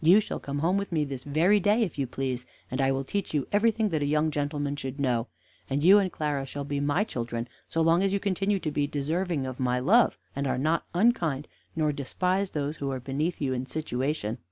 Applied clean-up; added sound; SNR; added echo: none; none; none; none.